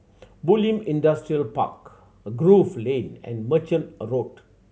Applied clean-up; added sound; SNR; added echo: none; none; none; none.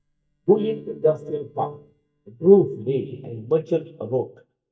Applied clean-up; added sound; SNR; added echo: neural mask model DeepFilterNet 3.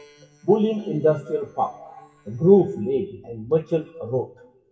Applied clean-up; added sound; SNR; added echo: classical method WPE with log-MMSE.